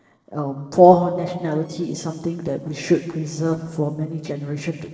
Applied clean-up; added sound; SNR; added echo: neural separator model SepFormer DNS4.